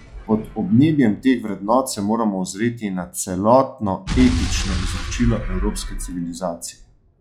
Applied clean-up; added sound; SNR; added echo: classical method log-MMSE.